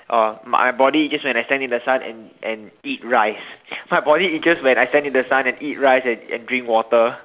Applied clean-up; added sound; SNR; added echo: none; none; none; none.